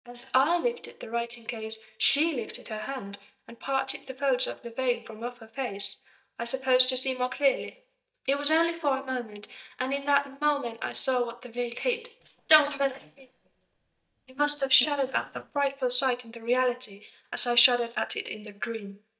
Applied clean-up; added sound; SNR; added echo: neural mask model DeepFilterNet 3.